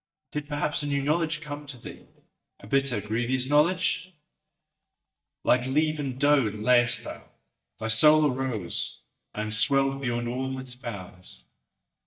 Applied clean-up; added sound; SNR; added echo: neural mask model DeepFilterNet 3.